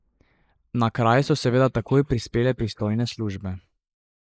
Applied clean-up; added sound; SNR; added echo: neural mask model Resemble Enhance denoiser.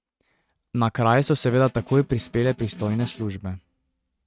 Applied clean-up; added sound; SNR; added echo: neural mask model RNNoise.